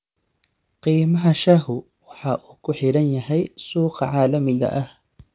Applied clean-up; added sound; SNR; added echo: none; none; none; none.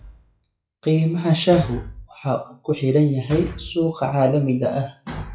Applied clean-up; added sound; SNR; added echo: classical method WPE with log-MMSE.